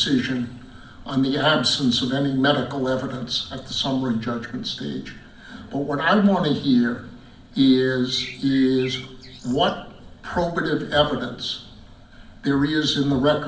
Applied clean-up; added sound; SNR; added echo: none; Bird; 18 dB; reverberation time 0.8 s.